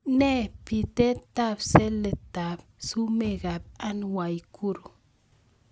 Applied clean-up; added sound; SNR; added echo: none; Bass drum / Thump, thud; 18 dB; none.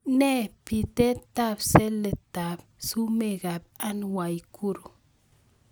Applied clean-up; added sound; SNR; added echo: none; none; none; none.